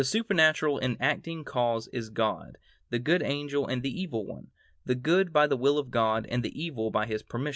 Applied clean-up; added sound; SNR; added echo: none; none; none; none.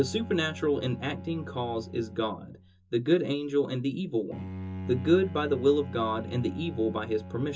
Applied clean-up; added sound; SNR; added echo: none; Bowed string instrument; 12 dB; reverberation time 0.2 s.